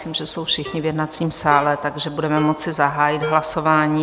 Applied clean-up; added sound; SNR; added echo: none; Ringtone; 16 dB; none.